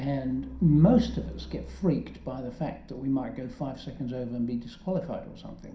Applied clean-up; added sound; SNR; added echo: none; Truck; 15 dB; reverberation time 0.5 s.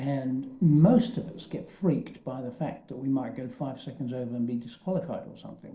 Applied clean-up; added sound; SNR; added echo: neural separator model SepFormer DNS4.